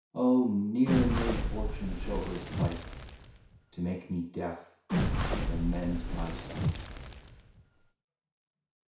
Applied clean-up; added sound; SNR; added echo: none; Crackle; -1 dB; reverberation time 0.6 s.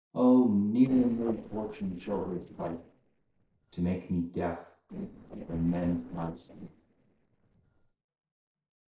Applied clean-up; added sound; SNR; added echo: neural separator model SepFormer DNS4.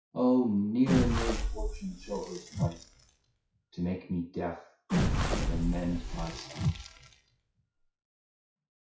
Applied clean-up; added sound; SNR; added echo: classical method WPE with log-MMSE.